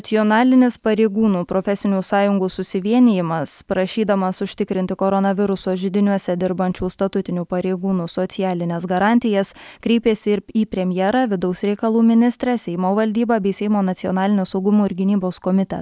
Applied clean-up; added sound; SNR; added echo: none; none; none; none.